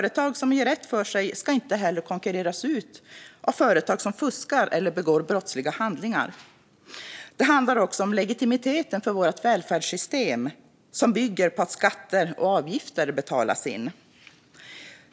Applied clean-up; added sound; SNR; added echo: none; none; none; none.